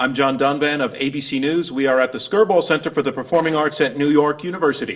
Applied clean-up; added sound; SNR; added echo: neural separator model SepFormer DNS4.